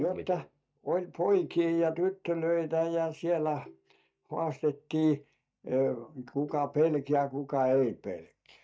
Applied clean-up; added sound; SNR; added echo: neural mask model DeepFilterNet 3.